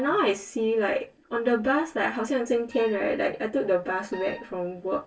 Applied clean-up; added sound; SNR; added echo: neural separator model SepFormer DNS4.